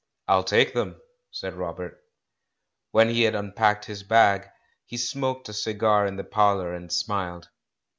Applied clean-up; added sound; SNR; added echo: none; none; none; none.